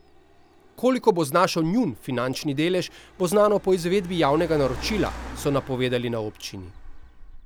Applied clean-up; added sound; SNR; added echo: none; Car; 16 dB; none.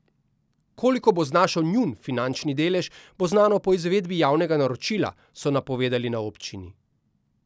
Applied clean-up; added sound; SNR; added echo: none; none; none; none.